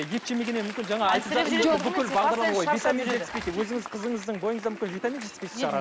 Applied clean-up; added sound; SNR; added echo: none; Applause / Crowd; 13 dB; none.